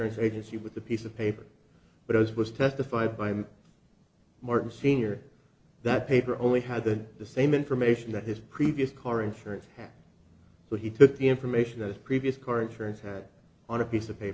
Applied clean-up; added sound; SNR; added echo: none; none; none; none.